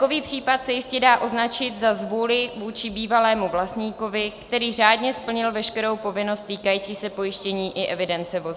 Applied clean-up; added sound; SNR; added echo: none; none; none; none.